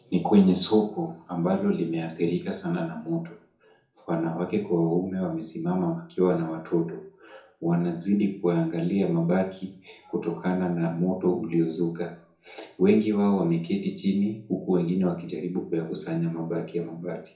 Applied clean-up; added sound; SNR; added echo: none; none; none; reverberation time 0.6 s.